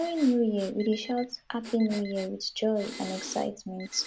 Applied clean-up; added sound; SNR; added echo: none; Breathing + Alarm; 17 dB; none.